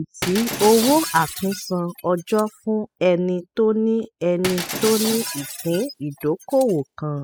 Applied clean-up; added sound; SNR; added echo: classical method spectral subtraction.